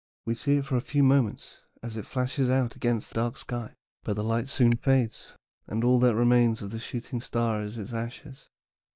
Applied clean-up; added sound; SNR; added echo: neural mask model DeepFilterNet 3.